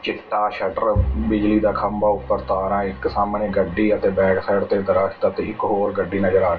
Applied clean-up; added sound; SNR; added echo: none; Bowed string instrument; 9 dB; reverberation time 0.2 s.